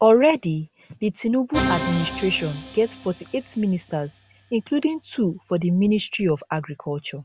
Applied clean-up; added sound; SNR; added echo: none; Musical instrument; 11 dB; none.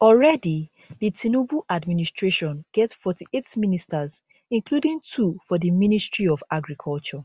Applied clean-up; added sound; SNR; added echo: none; none; none; none.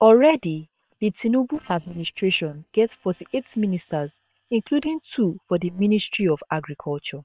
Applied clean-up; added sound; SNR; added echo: neural separator model SepFormer WHAM!.